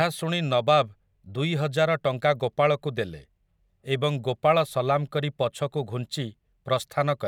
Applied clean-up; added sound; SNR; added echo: none; none; none; none.